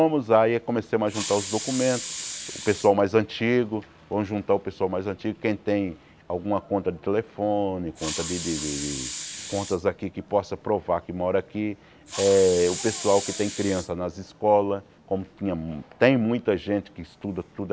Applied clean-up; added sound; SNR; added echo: none; Hiss; 9 dB; none.